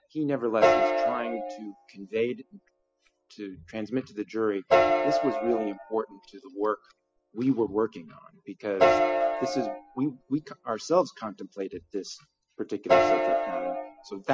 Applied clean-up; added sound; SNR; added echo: classical method spectral subtraction.